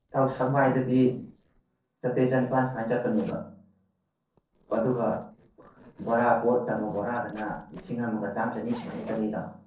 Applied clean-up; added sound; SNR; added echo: neural separator model SepFormer DNS4.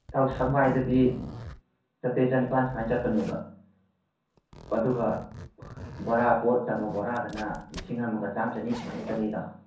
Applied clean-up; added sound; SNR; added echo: none; Zipper (clothing); 15 dB; reverberation time 0.6 s.